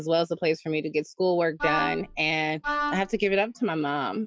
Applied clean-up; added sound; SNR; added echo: classical method log-MMSE.